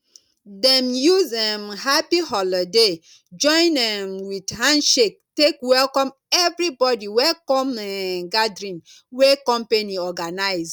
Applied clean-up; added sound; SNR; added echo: none; none; none; none.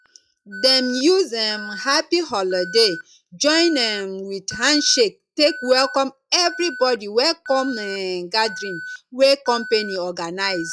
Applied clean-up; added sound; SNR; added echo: classical method log-MMSE.